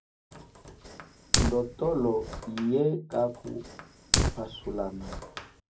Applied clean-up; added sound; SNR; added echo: none; Fire; 1 dB; reverberation time 0.4 s.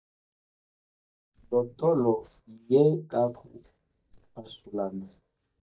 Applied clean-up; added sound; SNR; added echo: neural mask model DeepFilterNet 3.